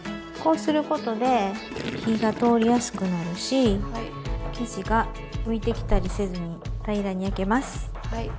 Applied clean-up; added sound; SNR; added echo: none; Bird + Gurgling; 8 dB; none.